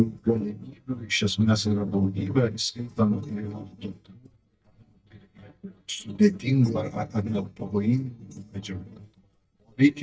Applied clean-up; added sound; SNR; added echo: neural mask model DeepFilterNet 3.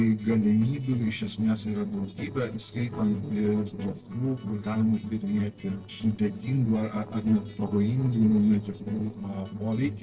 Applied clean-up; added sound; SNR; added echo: neural separator model SepFormer DNS4.